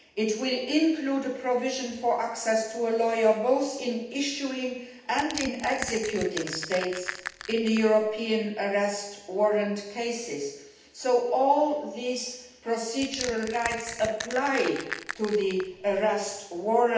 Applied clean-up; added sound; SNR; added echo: none; Crushing; 11 dB; reverberation time 0.8 s.